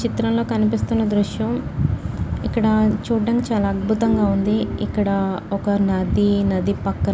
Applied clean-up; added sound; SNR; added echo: none; Ringtone; 13 dB; none.